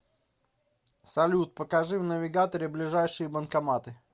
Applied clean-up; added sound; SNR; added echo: none; none; none; none.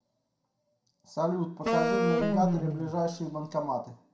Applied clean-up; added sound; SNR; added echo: none; Wind instrument, woodwind instrument; -3 dB; reverberation time 0.5 s.